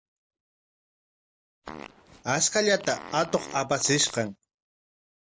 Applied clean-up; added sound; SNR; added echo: none; Fart; 14 dB; none.